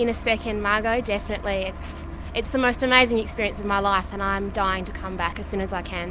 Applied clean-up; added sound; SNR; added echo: none; none; none; none.